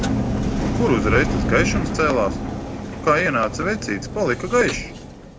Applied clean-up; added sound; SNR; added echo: none; Engine; 2 dB; none.